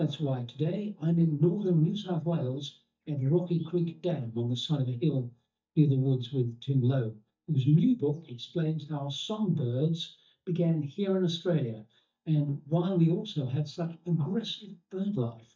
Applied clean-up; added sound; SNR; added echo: neural mask model DeepFilterNet 3.